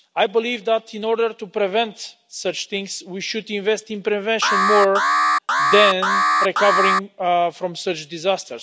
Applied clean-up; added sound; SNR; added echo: none; Alarm; -3 dB; none.